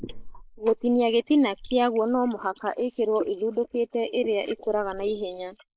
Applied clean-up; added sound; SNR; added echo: neural mask model Resemble Enhance denoiser.